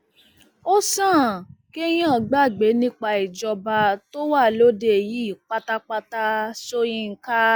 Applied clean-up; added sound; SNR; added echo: none; none; none; none.